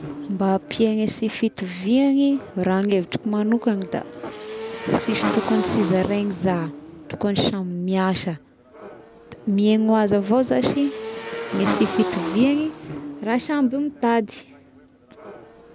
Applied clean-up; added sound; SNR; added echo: none; Motorcycle / Engine; 10 dB; none.